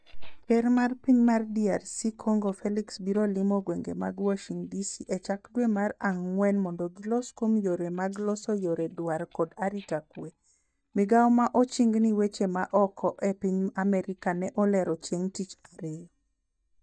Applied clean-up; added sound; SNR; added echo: neural mask model DeepFilterNet 3.